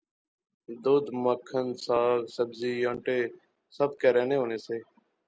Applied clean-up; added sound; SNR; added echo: none; none; none; none.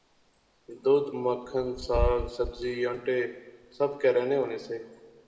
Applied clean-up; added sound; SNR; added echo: none; Wind / Bird; 9 dB; reverberation time 1.5 s.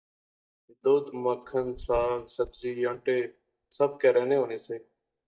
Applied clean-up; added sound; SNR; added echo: neural mask model DeepFilterNet 3.